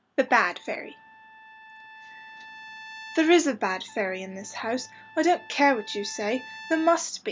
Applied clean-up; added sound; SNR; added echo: none; Trumpet; 19 dB; none.